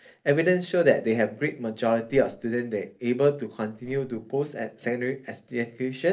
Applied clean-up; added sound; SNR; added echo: neural separator model SepFormer DNS4.